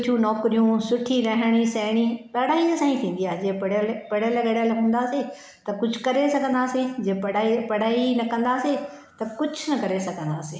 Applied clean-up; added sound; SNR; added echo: none; none; none; none.